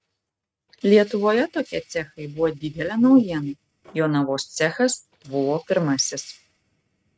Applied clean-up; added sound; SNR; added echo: neural mask model RNNoise.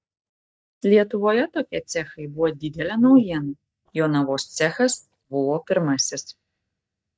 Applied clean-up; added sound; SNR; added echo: neural mask model DeepFilterNet 3.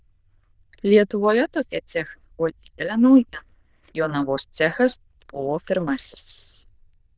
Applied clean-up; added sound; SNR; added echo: neural diffusion model UNIVERSE++.